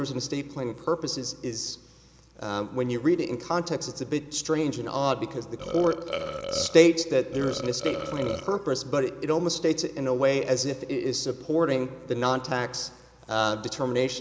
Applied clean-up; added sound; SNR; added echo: none; Burping, eructation; 7 dB; none.